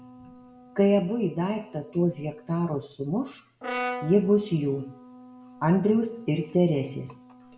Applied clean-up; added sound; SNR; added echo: none; Brass instrument; 15 dB; none.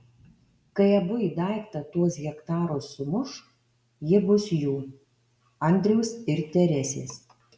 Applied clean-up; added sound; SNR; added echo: none; none; none; none.